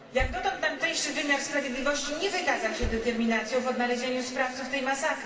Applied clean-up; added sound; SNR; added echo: none; Car; 11 dB; reverberation time 2.4 s.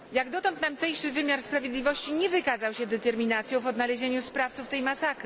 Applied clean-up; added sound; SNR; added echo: none; none; none; none.